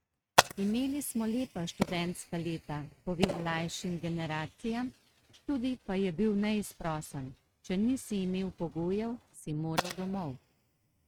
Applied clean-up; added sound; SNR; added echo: neural mask model RNNoise.